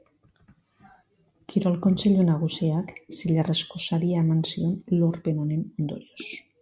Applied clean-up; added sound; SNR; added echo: none; none; none; none.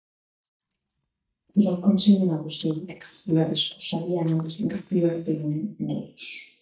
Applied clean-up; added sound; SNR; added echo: neural mask model DeepFilterNet 3.